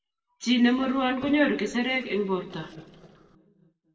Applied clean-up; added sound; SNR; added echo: neural separator model SepFormer DNS4.